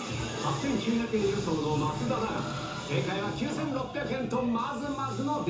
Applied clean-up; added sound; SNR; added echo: none; none; none; reverberation time 0.7 s.